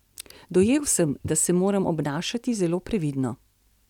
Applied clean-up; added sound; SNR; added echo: none; Walk, footsteps / Bird vocalization, bird call, bird song; 19 dB; none.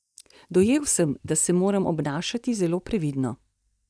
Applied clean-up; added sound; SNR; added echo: neural mask model DeepFilterNet 3.